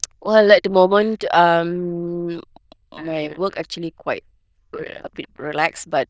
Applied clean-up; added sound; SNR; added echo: neural diffusion model UNIVERSE++.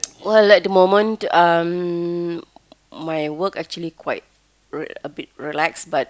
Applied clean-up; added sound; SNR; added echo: none; none; none; none.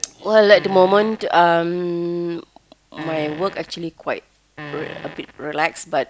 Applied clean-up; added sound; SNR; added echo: none; Fart; 17 dB; none.